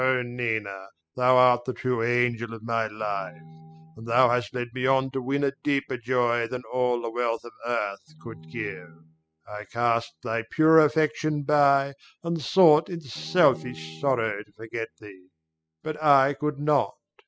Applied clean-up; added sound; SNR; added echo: classical method spectral subtraction.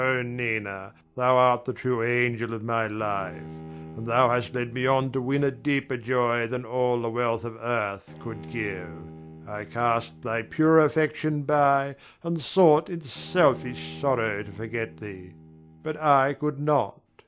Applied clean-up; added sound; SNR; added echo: none; Bowed string instrument; 20 dB; none.